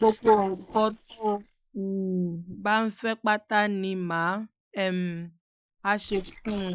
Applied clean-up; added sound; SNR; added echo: neural mask model Resemble Enhance denoiser.